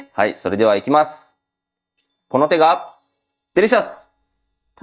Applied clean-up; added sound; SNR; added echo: neural mask model DeepFilterNet 3.